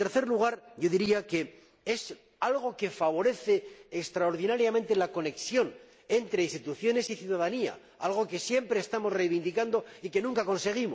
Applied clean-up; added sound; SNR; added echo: none; none; none; none.